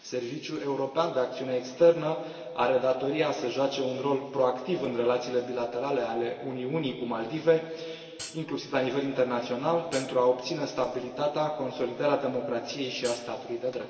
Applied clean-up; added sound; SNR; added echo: none; Hi-hat; 14 dB; reverberation time 2.3 s.